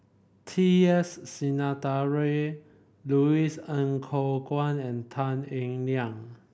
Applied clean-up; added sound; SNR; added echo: none; none; none; none.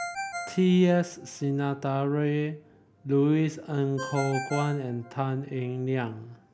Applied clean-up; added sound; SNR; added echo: none; Ringtone; 14 dB; none.